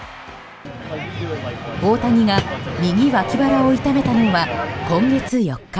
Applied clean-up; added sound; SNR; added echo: none; none; none; none.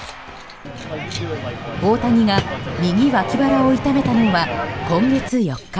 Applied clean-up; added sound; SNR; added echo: none; Keys jangling + Wind instrument, woodwind instrument; 20 dB; none.